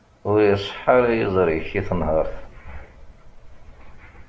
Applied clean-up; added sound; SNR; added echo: none; none; none; none.